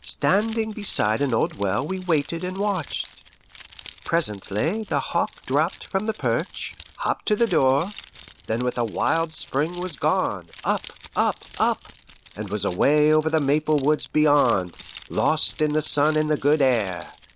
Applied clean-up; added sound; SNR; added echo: none; Keys jangling; 14 dB; none.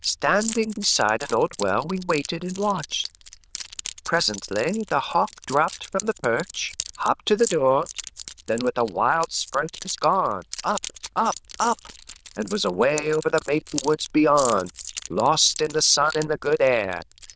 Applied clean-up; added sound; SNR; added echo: neural diffusion model UNIVERSE++.